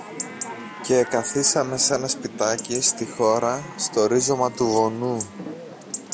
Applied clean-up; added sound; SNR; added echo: none; Chatter / Chirp, tweet / Livestock, farm animals, working animals; 12 dB; none.